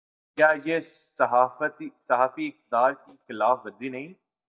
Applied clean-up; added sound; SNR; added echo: neural mask model DeepFilterNet 3.